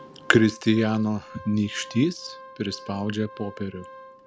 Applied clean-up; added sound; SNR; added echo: none; Organ; 20 dB; none.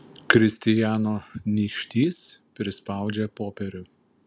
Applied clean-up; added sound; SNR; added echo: none; none; none; none.